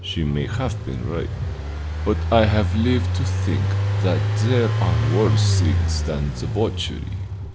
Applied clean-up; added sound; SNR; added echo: none; Engine; -2 dB; none.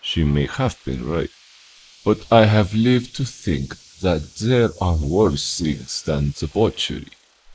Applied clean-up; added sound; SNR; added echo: neural mask model Resemble Enhance denoiser.